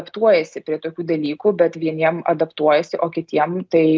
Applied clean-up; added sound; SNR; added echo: none; none; none; none.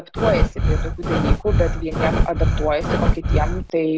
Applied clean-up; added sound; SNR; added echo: none; Breathing; -4 dB; none.